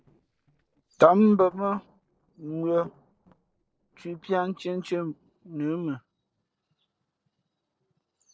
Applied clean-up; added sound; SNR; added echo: neural separator model SepFormer DNS4.